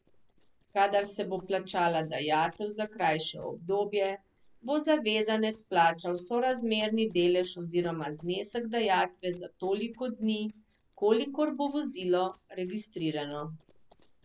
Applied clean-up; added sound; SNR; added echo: neural separator model SepFormer DNS4.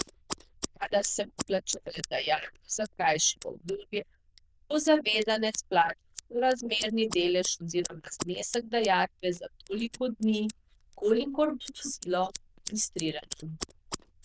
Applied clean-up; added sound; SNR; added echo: neural diffusion model UNIVERSE++.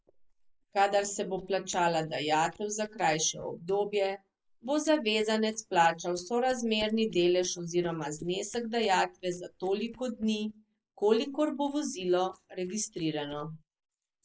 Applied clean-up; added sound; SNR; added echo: neural mask model Resemble Enhance denoiser.